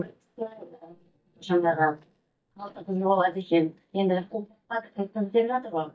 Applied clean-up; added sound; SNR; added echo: neural mask model DeepFilterNet 3.